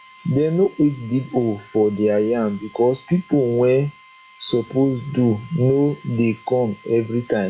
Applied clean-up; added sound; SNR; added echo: classical method log-MMSE.